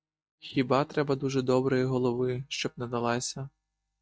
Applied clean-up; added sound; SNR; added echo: neural mask model DeepFilterNet 3.